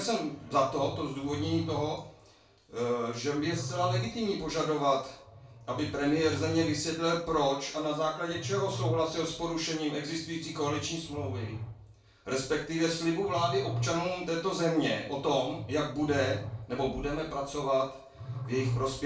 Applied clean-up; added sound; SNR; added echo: none; Growling; 10 dB; reverberation time 0.3 s.